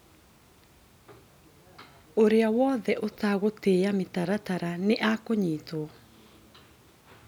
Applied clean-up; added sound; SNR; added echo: none; none; none; none.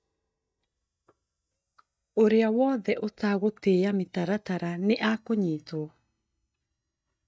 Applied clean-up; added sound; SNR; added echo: neural mask model DeepFilterNet 3.